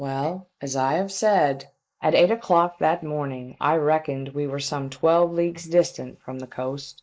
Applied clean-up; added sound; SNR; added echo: neural mask model Resemble Enhance denoiser.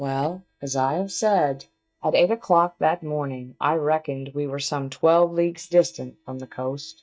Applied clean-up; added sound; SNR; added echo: neural mask model DeepFilterNet 3.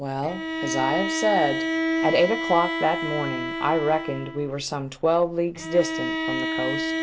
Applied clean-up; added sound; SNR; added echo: none; Bowed string instrument; 3 dB; none.